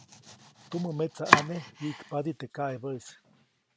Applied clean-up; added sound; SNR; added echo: none; Domestic sounds, home sounds; -3 dB; none.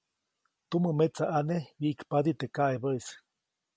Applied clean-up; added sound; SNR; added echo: none; none; none; none.